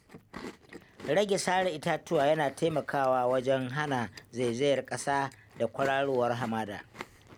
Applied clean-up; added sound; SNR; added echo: none; Chewing, mastication; 19 dB; none.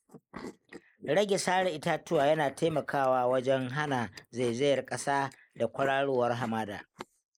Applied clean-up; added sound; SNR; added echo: neural mask model Resemble Enhance denoiser.